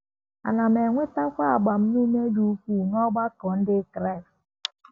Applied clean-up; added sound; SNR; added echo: none; none; none; none.